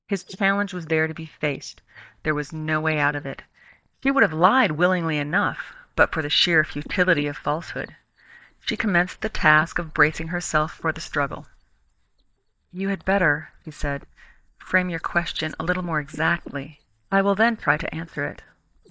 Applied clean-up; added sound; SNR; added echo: neural mask model DeepFilterNet 3.